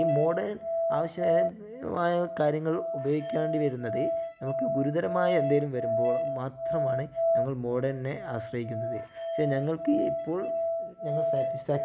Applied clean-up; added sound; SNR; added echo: none; Musical instrument; 0 dB; none.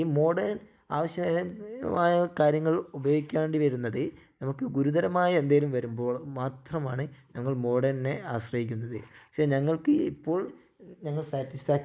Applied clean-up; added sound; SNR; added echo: neural mask model Resemble Enhance denoiser.